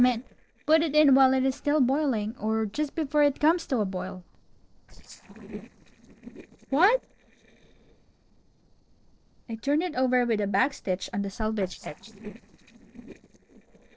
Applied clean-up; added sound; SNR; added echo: neural separator model SepFormer DNS4.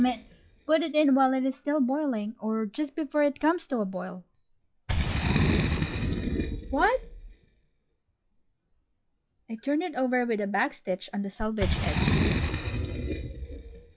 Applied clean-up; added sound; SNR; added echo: classical method log-MMSE.